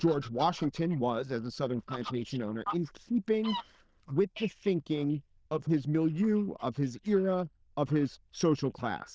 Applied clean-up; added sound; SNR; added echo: neural diffusion model UNIVERSE++.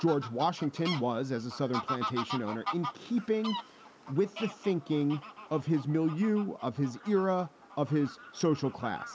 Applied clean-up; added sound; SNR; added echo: none; Fowl; 11 dB; none.